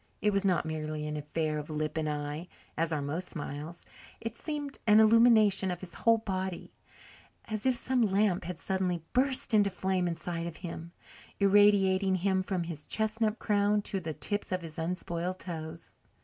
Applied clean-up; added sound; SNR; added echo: none; none; none; none.